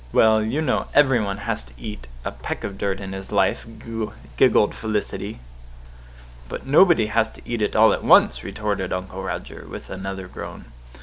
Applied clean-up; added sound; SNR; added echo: none; none; none; none.